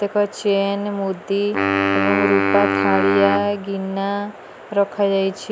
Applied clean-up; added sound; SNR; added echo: none; Wind instrument, woodwind instrument; 1 dB; none.